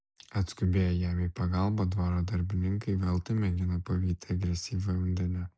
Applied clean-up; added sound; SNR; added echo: none; none; none; none.